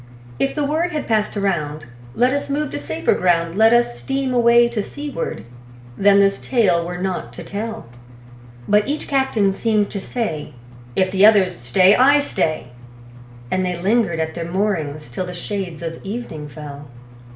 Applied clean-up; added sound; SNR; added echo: none; Engine; 18 dB; reverberation time 0.4 s.